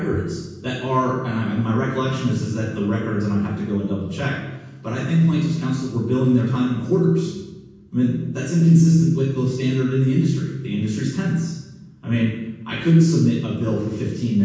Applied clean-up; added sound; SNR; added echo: none; Bowed string instrument; 20 dB; reverberation time 1.2 s.